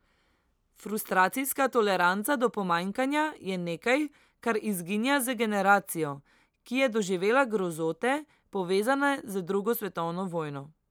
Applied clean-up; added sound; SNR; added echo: none; none; none; none.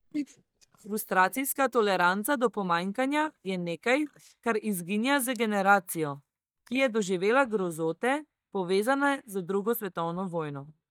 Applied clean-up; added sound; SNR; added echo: neural mask model DeepFilterNet 3.